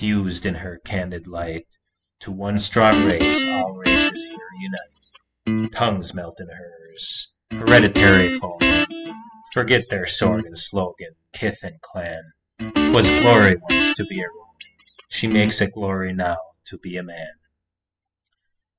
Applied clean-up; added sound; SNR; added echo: classical method spectral subtraction.